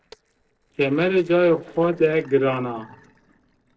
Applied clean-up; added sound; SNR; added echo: neural separator model SepFormer DNS4.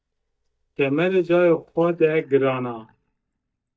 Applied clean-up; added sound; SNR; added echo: neural mask model DeepFilterNet 3.